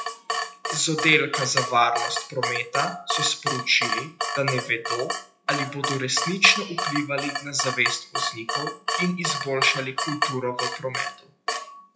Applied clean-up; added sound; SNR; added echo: classical method WPE with log-MMSE.